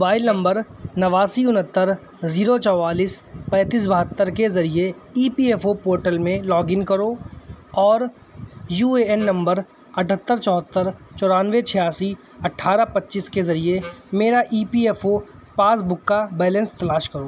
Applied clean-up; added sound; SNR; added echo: none; Wind instrument, woodwind instrument; 19 dB; none.